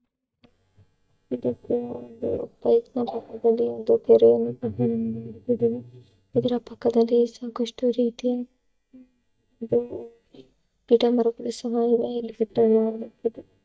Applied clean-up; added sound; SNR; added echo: neural mask model DeepFilterNet 3.